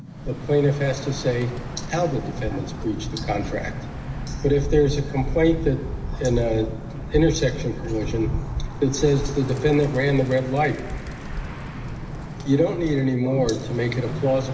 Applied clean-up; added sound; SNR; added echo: none; Bird; 8 dB; reverberation time 2.9 s.